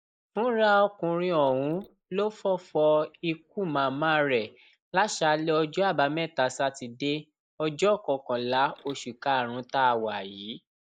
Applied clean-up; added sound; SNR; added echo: neural mask model Resemble Enhance denoiser.